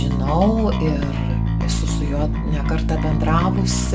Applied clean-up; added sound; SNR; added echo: none; Bass guitar; -3 dB; reverberation time 0.5 s.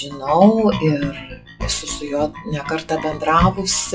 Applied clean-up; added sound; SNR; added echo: classical method WPE with log-MMSE.